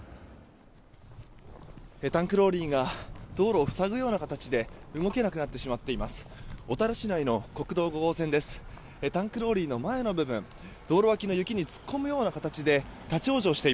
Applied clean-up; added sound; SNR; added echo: none; none; none; none.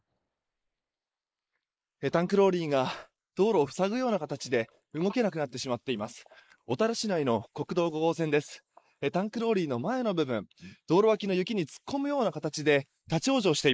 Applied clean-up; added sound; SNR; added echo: neural mask model Resemble Enhance denoiser.